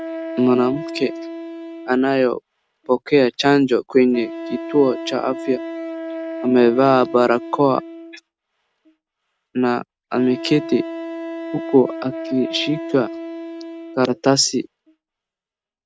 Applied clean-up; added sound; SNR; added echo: neural mask model RNNoise.